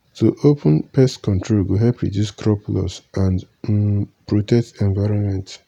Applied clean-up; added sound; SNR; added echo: none; none; none; none.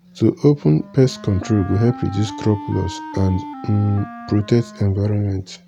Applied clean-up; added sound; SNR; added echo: none; Wind instrument, woodwind instrument; 15 dB; none.